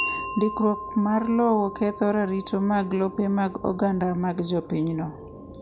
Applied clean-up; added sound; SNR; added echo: none; Wind chime; 13 dB; none.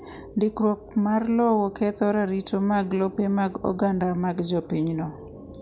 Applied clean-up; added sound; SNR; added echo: none; none; none; none.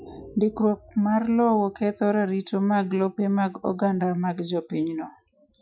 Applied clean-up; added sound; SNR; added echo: classical method Wiener filter.